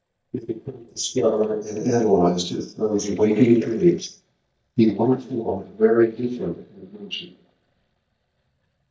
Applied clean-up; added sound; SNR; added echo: neural mask model DeepFilterNet 3.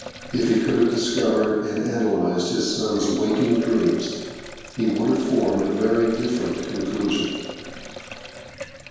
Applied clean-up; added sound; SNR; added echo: none; Sink (filling or washing); 16 dB; reverberation time 1.2 s.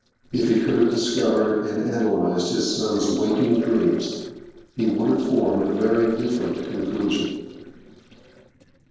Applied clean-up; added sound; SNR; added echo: neural separator model SepFormer DNS4.